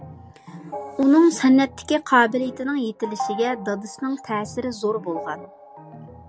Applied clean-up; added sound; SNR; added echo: none; Organ; 14 dB; none.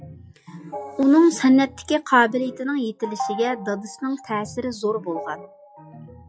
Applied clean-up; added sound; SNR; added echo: classical method log-MMSE.